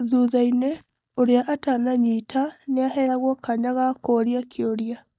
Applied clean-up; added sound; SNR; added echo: neural mask model DeepFilterNet 3.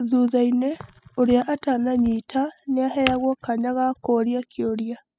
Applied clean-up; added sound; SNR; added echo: classical method spectral subtraction.